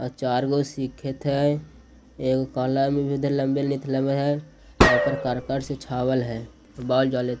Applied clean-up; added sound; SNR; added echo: none; Gunshot, gunfire; -1 dB; none.